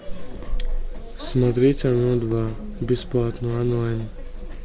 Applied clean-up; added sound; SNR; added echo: none; none; none; none.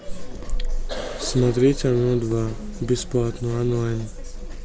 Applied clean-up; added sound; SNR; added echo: none; Cough; 15 dB; none.